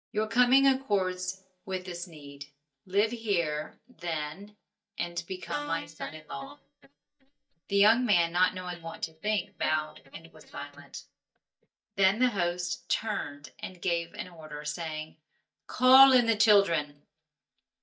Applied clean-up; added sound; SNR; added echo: neural mask model DeepFilterNet 3.